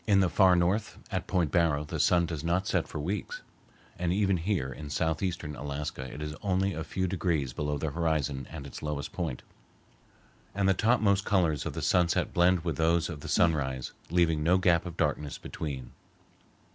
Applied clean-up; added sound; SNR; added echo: none; Snare drum; 13 dB; none.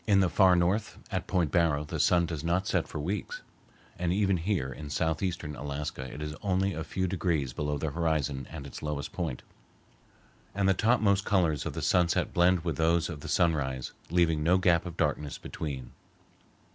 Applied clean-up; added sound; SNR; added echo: none; none; none; none.